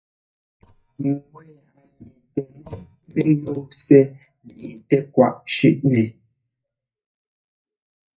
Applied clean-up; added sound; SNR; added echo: neural mask model DeepFilterNet 3.